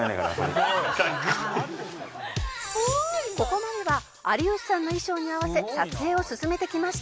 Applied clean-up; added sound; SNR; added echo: none; none; none; none.